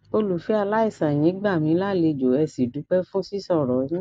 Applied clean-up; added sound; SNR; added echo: none; none; none; none.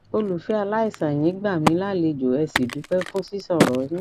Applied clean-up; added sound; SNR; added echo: none; Crack; 6 dB; none.